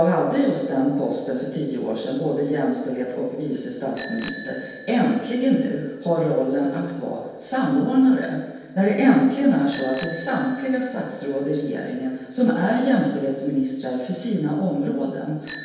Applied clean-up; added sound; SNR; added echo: none; Bicycle bell; 14 dB; reverberation time 1.2 s.